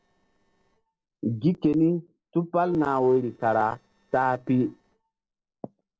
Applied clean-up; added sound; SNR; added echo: neural separator model SepFormer DNS4.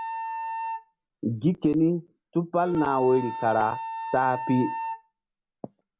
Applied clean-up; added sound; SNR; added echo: none; Wind instrument, woodwind instrument; 8 dB; none.